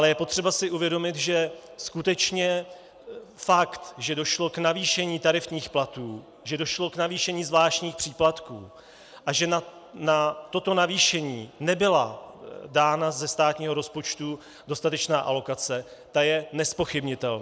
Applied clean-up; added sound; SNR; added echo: none; none; none; none.